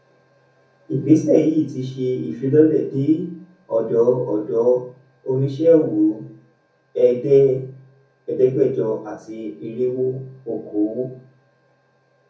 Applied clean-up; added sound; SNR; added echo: none; none; none; reverberation time 0.6 s.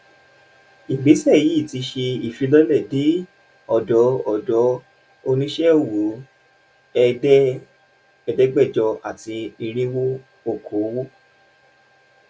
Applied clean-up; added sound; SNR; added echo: none; none; none; none.